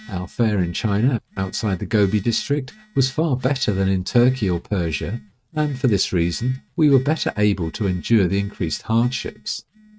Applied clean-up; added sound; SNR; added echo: neural mask model RNNoise.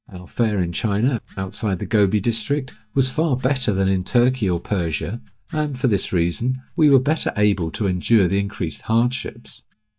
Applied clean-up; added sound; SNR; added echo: neural mask model DeepFilterNet 3.